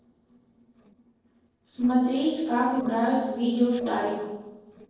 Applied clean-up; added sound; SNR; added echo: neural separator model SepFormer DNS4.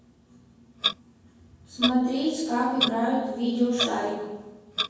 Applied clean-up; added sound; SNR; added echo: none; Clock; 6 dB; reverberation time 1.3 s.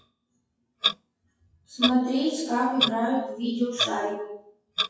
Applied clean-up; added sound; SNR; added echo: classical method WPE with log-MMSE.